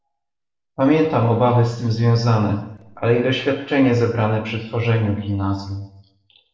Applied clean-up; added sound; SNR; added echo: neural separator model SepFormer DNS4.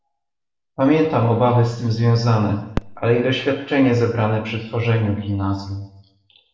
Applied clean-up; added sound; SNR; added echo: none; Fireworks; 16 dB; reverberation time 0.7 s.